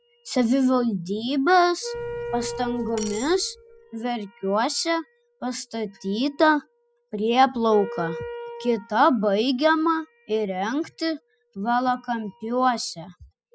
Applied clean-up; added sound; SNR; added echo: classical method spectral subtraction.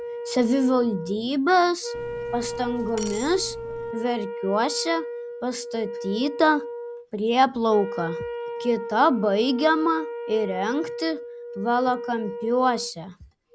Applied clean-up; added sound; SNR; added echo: none; Cutlery, silverware + Wind instrument, woodwind instrument; 9 dB; none.